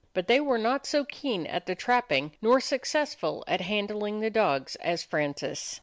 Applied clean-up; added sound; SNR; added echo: none; none; none; none.